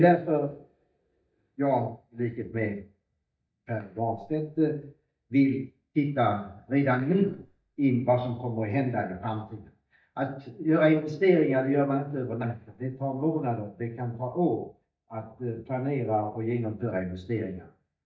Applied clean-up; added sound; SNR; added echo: neural mask model DeepFilterNet 3.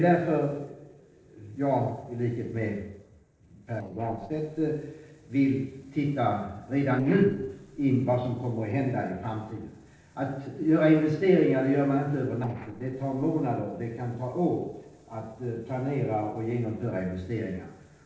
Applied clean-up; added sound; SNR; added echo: neural separator model SepFormer DNS4.